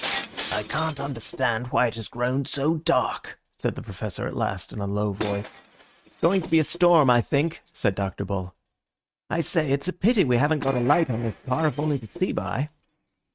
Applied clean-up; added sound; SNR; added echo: neural mask model RNNoise.